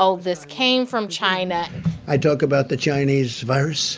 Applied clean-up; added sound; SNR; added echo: none; none; none; none.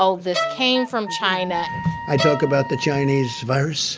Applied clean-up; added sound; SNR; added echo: none; Wind instrument, woodwind instrument + Bowed string instrument; 8 dB; none.